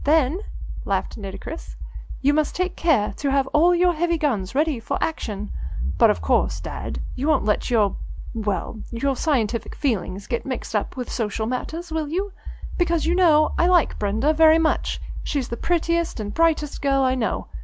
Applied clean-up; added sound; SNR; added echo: none; Accelerating, revving, vroom; 6 dB; none.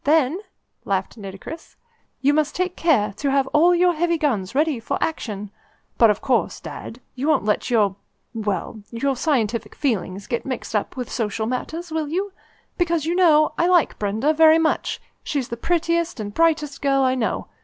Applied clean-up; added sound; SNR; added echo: none; none; none; none.